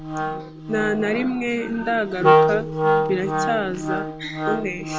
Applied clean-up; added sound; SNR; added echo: none; Wind instrument, woodwind instrument; -2 dB; none.